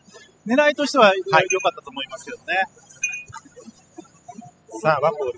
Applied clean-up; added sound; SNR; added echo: classical method spectral subtraction.